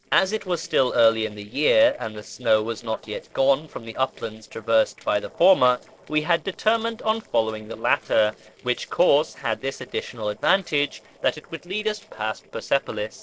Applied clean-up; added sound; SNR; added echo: neural separator model SepFormer DNS4.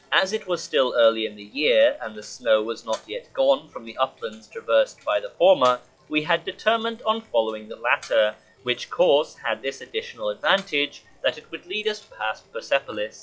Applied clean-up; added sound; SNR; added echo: classical method log-MMSE.